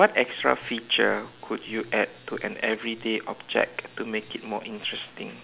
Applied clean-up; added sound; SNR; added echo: none; none; none; none.